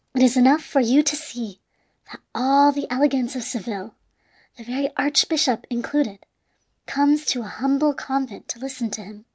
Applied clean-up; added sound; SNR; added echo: none; none; none; none.